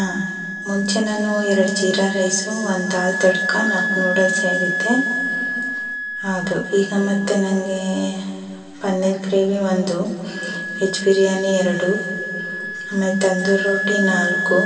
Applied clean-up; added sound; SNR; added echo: none; Wind instrument, woodwind instrument; 5 dB; reverberation time 2.6 s.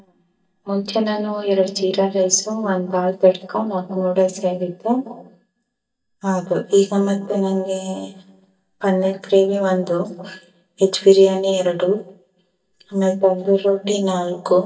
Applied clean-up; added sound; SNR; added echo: neural mask model DeepFilterNet 3.